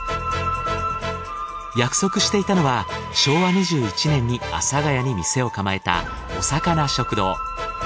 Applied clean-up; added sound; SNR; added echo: none; none; none; none.